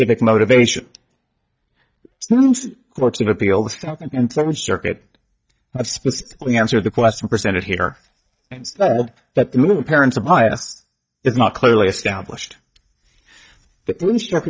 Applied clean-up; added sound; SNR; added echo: neural mask model DeepFilterNet 3.